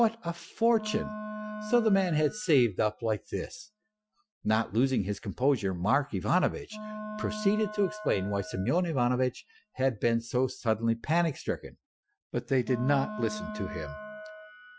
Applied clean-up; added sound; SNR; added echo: classical method Wiener filter.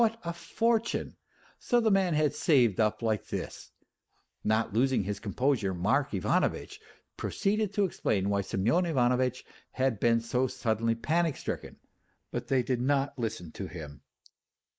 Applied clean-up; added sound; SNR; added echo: neural mask model Resemble Enhance denoiser.